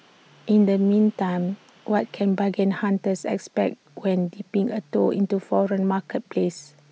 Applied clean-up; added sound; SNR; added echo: none; none; none; none.